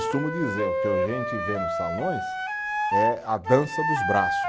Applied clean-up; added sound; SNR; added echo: none; Wind instrument, woodwind instrument; -1 dB; none.